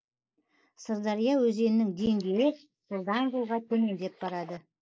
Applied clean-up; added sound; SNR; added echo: neural mask model Resemble Enhance denoiser.